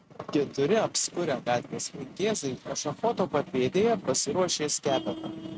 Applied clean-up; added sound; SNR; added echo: neural mask model RNNoise.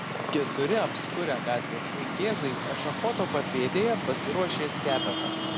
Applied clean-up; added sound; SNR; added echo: none; Traffic noise, roadway noise; 2 dB; none.